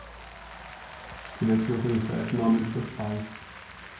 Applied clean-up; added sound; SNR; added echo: none; Applause; 14 dB; reverberation time 0.6 s.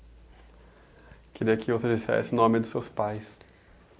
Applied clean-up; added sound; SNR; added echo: none; none; none; none.